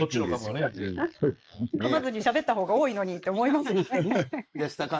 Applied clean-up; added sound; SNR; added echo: neural mask model Resemble Enhance denoiser.